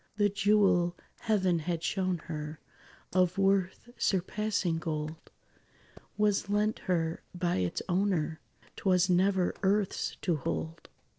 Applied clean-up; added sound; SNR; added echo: neural separator model SepFormer DNS4.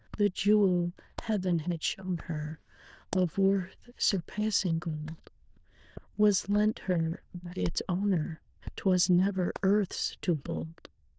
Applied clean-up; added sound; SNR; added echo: neural diffusion model UNIVERSE++.